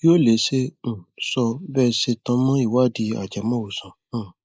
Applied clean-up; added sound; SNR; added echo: neural mask model Resemble Enhance denoiser.